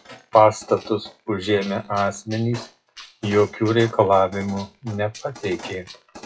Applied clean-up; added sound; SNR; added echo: classical method WPE with log-MMSE.